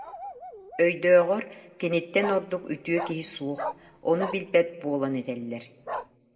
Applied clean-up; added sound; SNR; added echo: none; Bark; 13 dB; reverberation time 1.4 s.